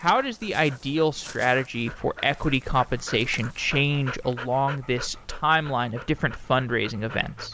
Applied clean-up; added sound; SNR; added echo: none; Dog; 16 dB; none.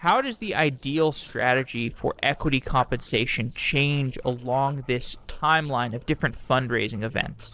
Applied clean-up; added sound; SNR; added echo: neural separator model SepFormer DNS4.